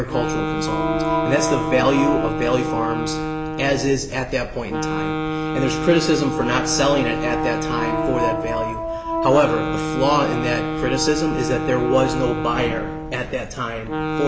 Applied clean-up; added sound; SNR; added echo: none; Organ + Wind instrument, woodwind instrument; 2 dB; none.